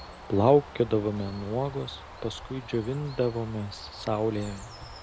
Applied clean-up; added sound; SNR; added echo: none; Bird; 15 dB; none.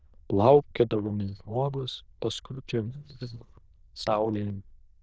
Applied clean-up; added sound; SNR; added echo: neural diffusion model UNIVERSE++.